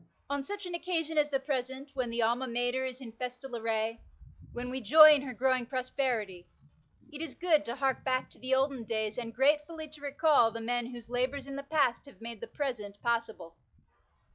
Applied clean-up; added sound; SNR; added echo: classical method log-MMSE.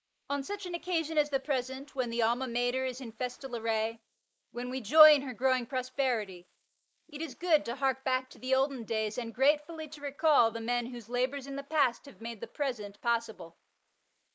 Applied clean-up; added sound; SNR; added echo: neural mask model Resemble Enhance denoiser.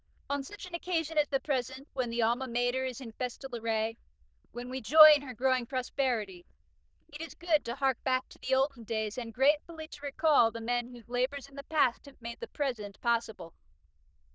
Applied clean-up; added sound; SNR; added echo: neural diffusion model UNIVERSE++.